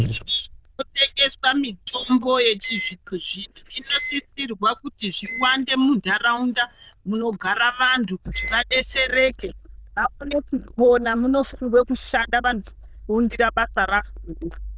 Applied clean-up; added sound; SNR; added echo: neural diffusion model UNIVERSE++.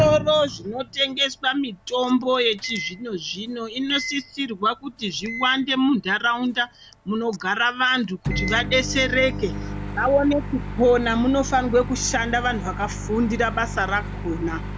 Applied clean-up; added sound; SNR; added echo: none; Microwave oven; 9 dB; none.